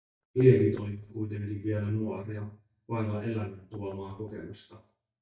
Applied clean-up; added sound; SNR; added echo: neural mask model DeepFilterNet 3.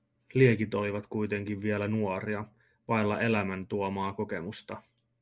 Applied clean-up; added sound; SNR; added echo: none; none; none; none.